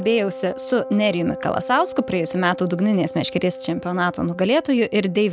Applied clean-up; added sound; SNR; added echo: none; Wind instrument, woodwind instrument; 13 dB; none.